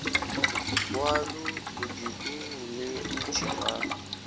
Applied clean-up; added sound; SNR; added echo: none; Boiling; -4 dB; none.